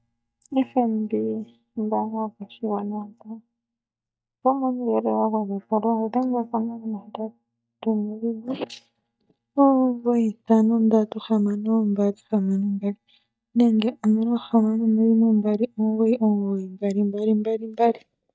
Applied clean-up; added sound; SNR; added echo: neural mask model DeepFilterNet 3.